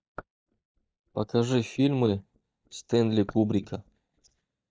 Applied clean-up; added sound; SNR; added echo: neural mask model DeepFilterNet 3.